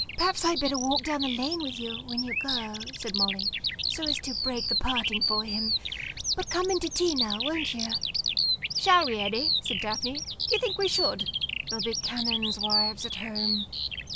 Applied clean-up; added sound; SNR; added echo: none; Bird vocalization, bird call, bird song; -1 dB; none.